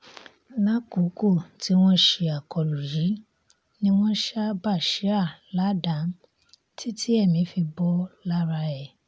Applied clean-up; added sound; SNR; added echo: none; none; none; none.